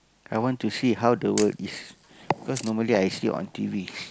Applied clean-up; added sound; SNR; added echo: none; Camera; 16 dB; none.